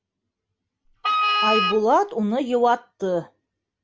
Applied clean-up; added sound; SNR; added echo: none; Wind instrument, woodwind instrument; -1 dB; none.